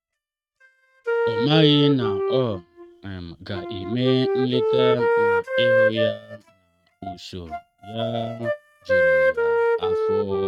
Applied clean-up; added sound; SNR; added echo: neural mask model RNNoise.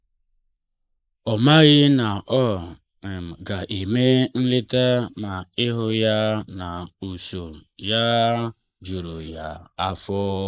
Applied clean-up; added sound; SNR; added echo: neural mask model Resemble Enhance denoiser.